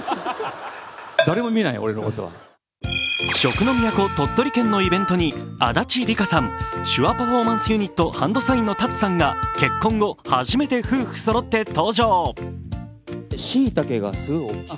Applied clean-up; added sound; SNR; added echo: none; Wind instrument, woodwind instrument; 7 dB; none.